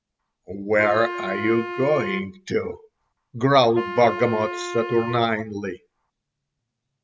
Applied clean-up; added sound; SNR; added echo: none; Wind instrument, woodwind instrument; 10 dB; none.